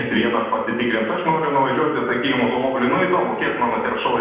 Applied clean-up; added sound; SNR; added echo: none; Wind instrument, woodwind instrument; 17 dB; reverberation time 1.0 s.